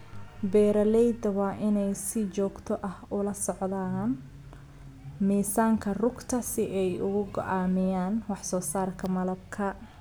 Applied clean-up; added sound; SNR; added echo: none; none; none; none.